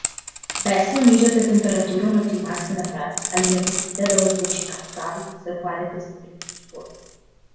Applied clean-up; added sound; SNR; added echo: none; Coin (dropping); 7 dB; reverberation time 0.9 s.